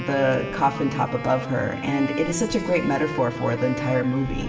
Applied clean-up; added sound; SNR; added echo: none; Wind instrument, woodwind instrument; 9 dB; reverberation time 1.1 s.